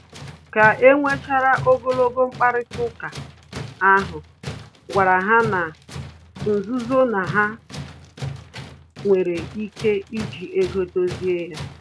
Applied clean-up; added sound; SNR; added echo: none; Tools; 14 dB; none.